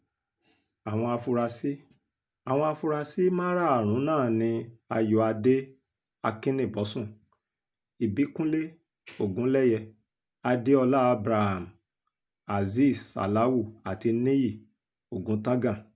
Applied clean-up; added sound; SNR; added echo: none; none; none; none.